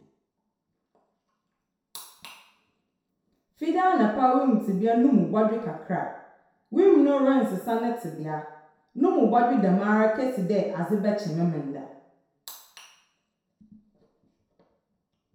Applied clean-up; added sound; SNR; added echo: none; none; none; reverberation time 0.7 s.